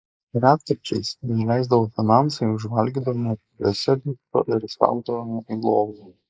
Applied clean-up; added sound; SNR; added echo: neural mask model Resemble Enhance denoiser.